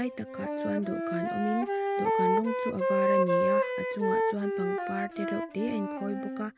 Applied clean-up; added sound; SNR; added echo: none; Wind instrument, woodwind instrument; -4 dB; none.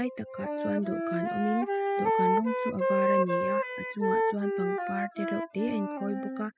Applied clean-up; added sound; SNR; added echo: classical method spectral subtraction.